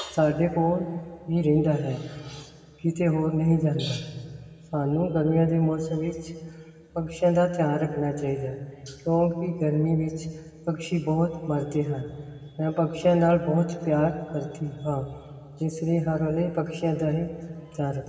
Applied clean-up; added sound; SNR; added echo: none; none; none; reverberation time 2.8 s.